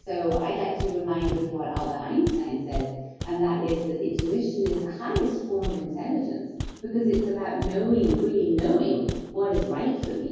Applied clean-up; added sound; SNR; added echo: none; Walk, footsteps; 10 dB; reverberation time 1.3 s.